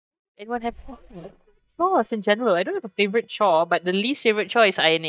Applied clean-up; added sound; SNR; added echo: neural mask model DeepFilterNet 3.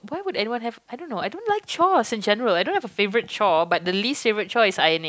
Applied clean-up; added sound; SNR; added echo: none; none; none; none.